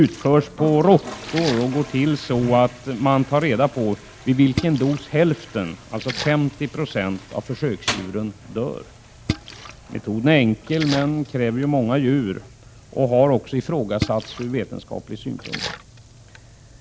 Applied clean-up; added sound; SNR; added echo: none; Splash, splatter + Toilet flush; 13 dB; none.